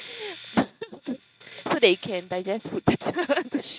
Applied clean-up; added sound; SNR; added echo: neural mask model RNNoise.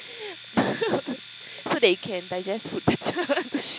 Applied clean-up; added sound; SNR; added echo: none; Domestic sounds, home sounds; 14 dB; none.